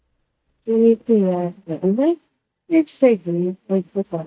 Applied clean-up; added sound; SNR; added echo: neural mask model DeepFilterNet 3.